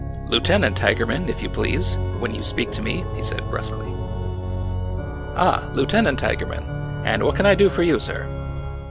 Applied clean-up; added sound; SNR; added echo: none; Organ; 3 dB; none.